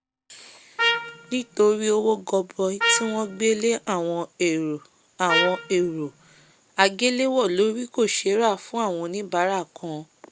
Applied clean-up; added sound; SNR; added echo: none; Trumpet; 4 dB; none.